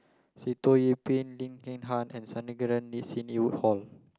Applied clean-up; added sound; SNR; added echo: none; none; none; none.